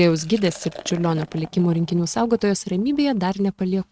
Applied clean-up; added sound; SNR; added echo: neural mask model RNNoise.